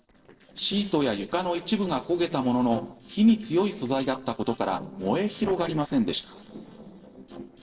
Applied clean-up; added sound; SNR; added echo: neural separator model SepFormer DNS4.